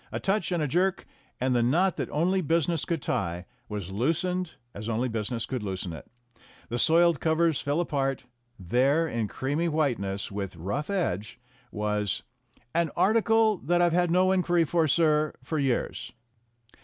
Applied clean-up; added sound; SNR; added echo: none; none; none; none.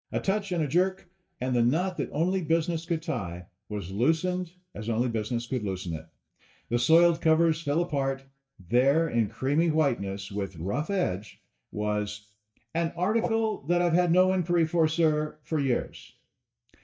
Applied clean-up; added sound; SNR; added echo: neural mask model DeepFilterNet 3.